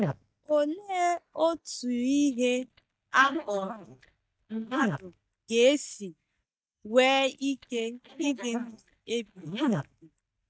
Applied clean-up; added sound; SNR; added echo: neural mask model DeepFilterNet 3.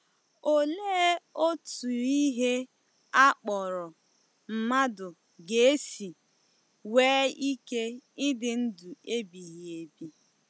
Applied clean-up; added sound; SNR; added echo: none; none; none; none.